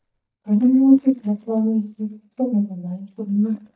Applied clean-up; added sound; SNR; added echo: neural mask model DeepFilterNet 3.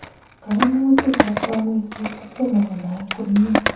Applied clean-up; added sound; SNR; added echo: none; Skateboard; 5 dB; reverberation time 0.7 s.